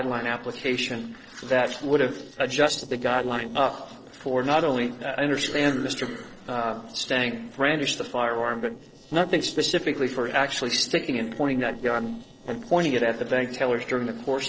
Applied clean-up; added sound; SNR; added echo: neural separator model SepFormer DNS4.